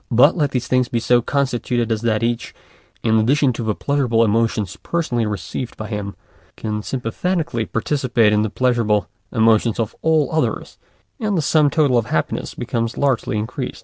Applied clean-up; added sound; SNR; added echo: none; none; none; none.